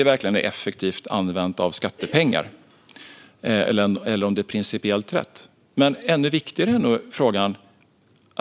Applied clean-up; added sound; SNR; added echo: none; none; none; none.